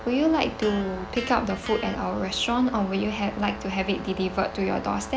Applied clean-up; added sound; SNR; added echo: none; Electric guitar + Brass instrument; 14 dB; none.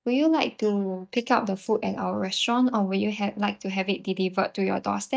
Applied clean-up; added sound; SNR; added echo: neural mask model DeepFilterNet 3.